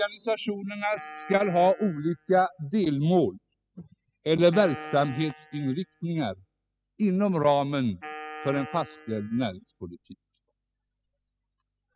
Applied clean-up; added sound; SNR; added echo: classical method spectral subtraction.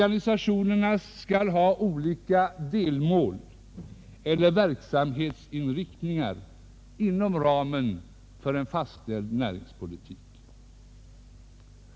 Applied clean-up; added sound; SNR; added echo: none; none; none; none.